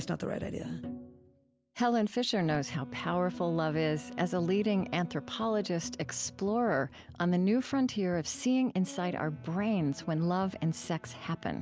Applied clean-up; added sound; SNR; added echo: none; none; none; none.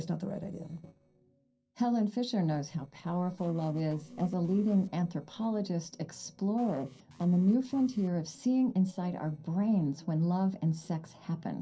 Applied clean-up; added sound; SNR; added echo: neural separator model SepFormer DNS4.